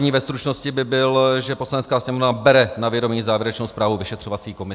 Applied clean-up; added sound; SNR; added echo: none; none; none; none.